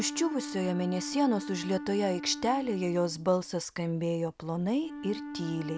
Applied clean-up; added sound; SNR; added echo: none; Wind instrument, woodwind instrument; 11 dB; none.